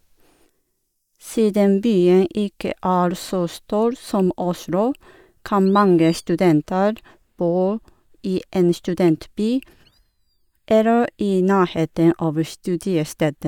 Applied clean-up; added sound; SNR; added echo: neural mask model DeepFilterNet 3.